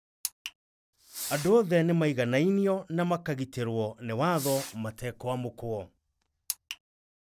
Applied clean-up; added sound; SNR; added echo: none; Fireworks; 16 dB; none.